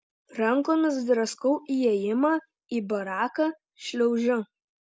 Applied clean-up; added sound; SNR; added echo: none; none; none; none.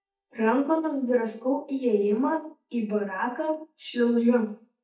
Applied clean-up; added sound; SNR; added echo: neural mask model DeepFilterNet 3.